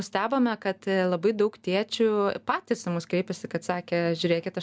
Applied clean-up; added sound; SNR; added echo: none; none; none; none.